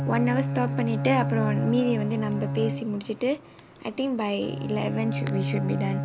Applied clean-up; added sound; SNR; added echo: none; Bowed string instrument; 2 dB; none.